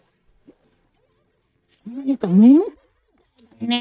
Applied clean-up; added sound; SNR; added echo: neural mask model DeepFilterNet 3.